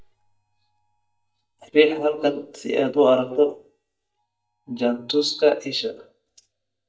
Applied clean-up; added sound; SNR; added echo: neural mask model DeepFilterNet 3.